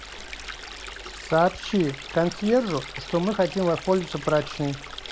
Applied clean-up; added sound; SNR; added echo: none; Stream; 13 dB; none.